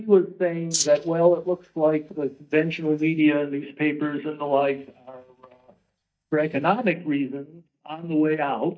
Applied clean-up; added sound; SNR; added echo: neural mask model DeepFilterNet 3.